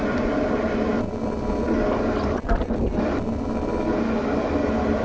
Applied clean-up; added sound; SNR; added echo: neural separator model SepFormer DNS4.